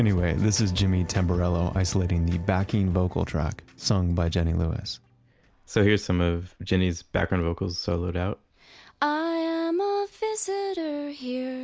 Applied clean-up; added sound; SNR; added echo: none; none; none; none.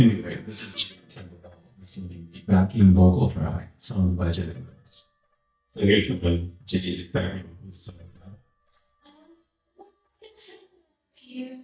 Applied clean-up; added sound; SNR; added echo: neural mask model DeepFilterNet 3.